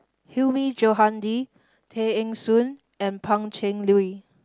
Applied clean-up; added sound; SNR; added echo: none; none; none; none.